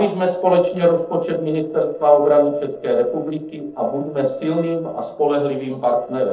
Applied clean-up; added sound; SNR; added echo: neural separator model SepFormer DNS4.